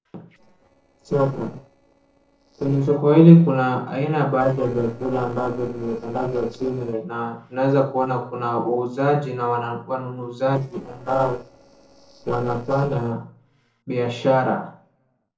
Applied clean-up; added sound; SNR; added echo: neural separator model SepFormer DNS4.